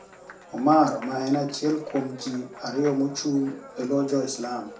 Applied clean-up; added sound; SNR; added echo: none; Applause; 19 dB; reverberation time 0.3 s.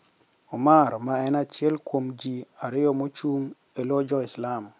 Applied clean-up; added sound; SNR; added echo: none; none; none; none.